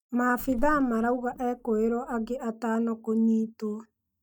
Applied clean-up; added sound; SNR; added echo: neural mask model DeepFilterNet 3.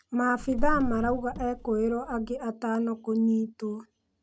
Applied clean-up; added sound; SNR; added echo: none; Car; 4 dB; none.